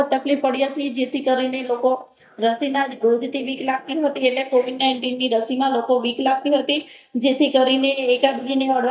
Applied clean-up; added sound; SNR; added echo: neural mask model DeepFilterNet 3.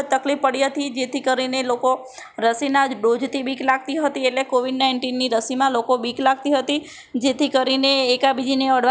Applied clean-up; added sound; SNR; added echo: none; none; none; none.